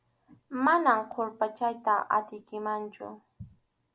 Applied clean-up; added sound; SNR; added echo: none; none; none; none.